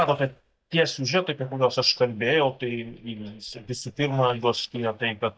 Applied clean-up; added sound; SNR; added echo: neural mask model DeepFilterNet 3.